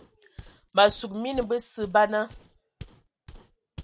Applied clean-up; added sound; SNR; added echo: none; Walk, footsteps; 20 dB; none.